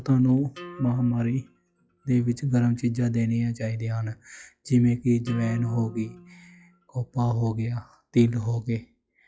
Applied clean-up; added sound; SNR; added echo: classical method log-MMSE.